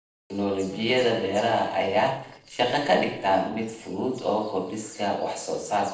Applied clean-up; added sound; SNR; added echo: neural separator model SepFormer DNS4.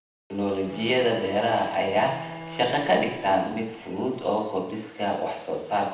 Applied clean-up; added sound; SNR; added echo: none; Bowed string instrument; 15 dB; reverberation time 0.8 s.